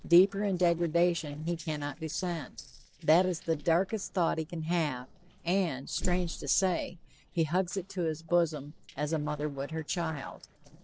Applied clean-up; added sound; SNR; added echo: neural separator model SepFormer DNS4.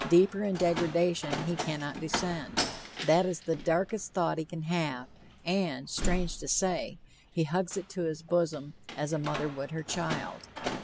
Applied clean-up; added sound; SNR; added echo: none; Slam; 8 dB; none.